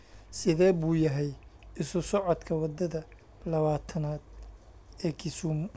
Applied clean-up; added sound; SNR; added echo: none; none; none; none.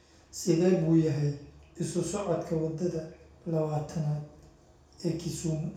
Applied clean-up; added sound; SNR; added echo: none; none; none; reverberation time 0.5 s.